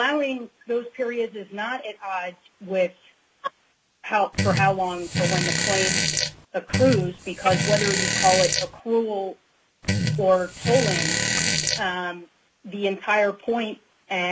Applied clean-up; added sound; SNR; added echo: none; Fart; -1 dB; none.